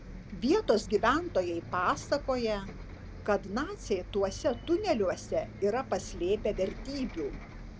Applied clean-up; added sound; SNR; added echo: none; Bus; 12 dB; none.